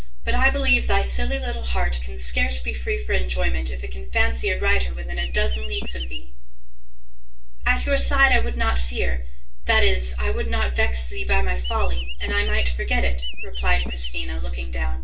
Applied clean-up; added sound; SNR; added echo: none; Chirp, tweet; 15 dB; reverberation time 0.3 s.